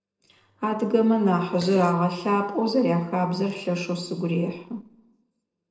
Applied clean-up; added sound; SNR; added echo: neural separator model SepFormer DNS4.